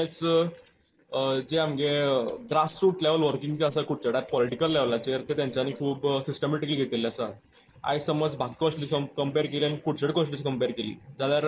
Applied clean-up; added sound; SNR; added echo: neural separator model SepFormer DNS4.